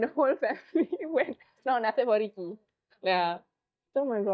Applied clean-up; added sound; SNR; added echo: neural mask model DeepFilterNet 3.